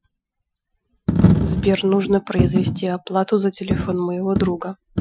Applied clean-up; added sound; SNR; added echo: classical method Wiener filter.